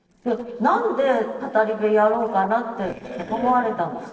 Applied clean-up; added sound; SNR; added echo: neural separator model SepFormer DNS4.